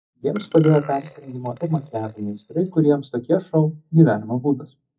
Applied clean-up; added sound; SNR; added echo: neural mask model DeepFilterNet 3.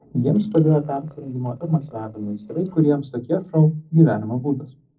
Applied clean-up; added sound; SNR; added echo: neural separator model SepFormer DNS4.